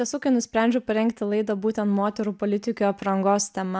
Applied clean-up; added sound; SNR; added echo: none; none; none; none.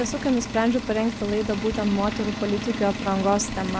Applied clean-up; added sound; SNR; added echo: none; Engine; 7 dB; none.